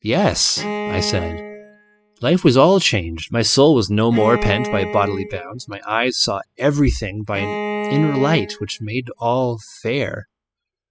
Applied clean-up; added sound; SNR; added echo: classical method spectral subtraction.